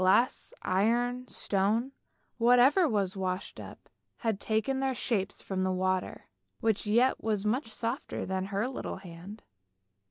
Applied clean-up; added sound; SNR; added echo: none; none; none; none.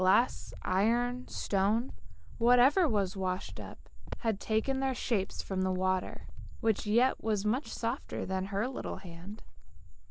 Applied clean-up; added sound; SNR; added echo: none; Cricket; 4 dB; none.